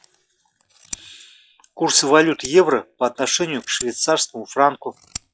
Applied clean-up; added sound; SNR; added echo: classical method log-MMSE.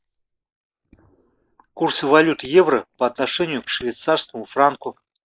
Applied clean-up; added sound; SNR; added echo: neural mask model Resemble Enhance denoiser.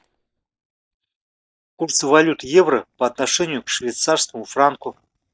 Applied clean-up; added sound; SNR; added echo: neural mask model DeepFilterNet 3.